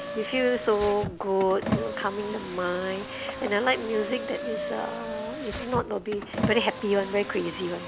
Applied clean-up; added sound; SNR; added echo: none; Car; 6 dB; none.